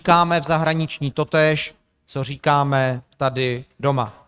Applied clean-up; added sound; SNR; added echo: neural mask model RNNoise.